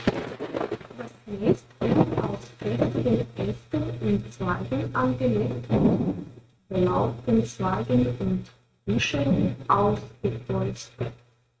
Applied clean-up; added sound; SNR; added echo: neural mask model RNNoise.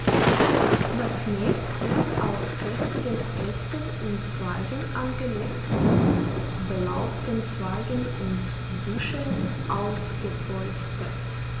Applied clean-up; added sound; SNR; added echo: none; Thunder / Rain; 0 dB; none.